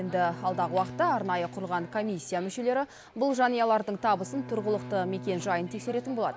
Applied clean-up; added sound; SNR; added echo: none; Bowed string instrument; 14 dB; none.